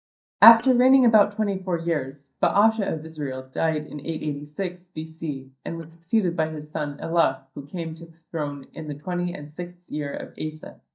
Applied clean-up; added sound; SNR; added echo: neural mask model DeepFilterNet 3.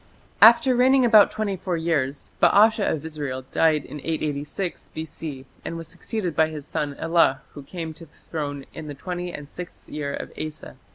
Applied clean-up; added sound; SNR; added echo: none; none; none; none.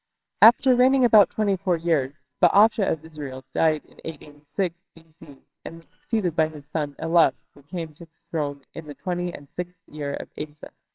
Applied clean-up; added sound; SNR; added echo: neural separator model SepFormer WHAMR!.